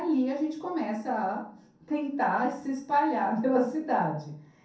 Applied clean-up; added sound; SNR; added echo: none; none; none; reverberation time 0.6 s.